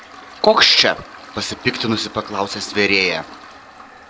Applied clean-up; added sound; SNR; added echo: none; Toilet flush; 18 dB; none.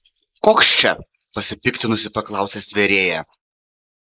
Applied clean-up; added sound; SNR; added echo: neural mask model Resemble Enhance denoiser.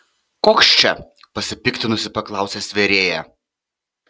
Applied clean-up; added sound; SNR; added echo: none; none; none; none.